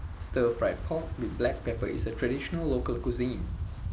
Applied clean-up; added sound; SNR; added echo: none; Wind; 5 dB; none.